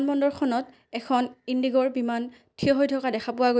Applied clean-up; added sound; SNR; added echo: none; none; none; none.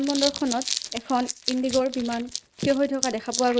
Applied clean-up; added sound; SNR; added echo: neural mask model RNNoise.